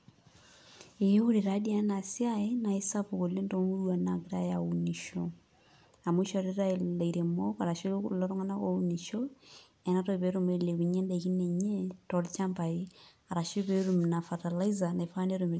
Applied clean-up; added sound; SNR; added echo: none; none; none; none.